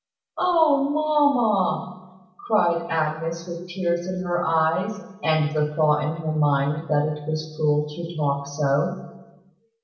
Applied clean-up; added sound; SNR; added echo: none; none; none; reverberation time 1.0 s.